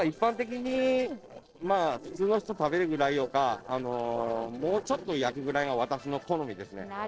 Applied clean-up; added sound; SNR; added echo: neural separator model SepFormer DNS4.